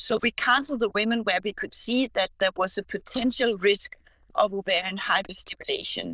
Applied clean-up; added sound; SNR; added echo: neural diffusion model UNIVERSE++.